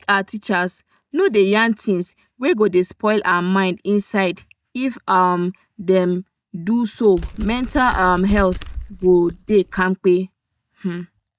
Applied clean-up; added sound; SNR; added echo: neural mask model DeepFilterNet 3.